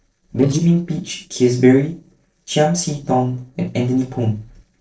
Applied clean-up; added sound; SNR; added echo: neural separator model SepFormer DNS4.